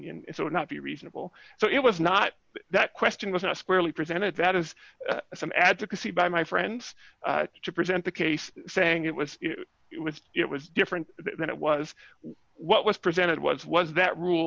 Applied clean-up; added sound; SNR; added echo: none; none; none; none.